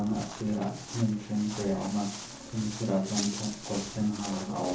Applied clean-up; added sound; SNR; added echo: none; Walk, footsteps; 10 dB; reverberation time 0.7 s.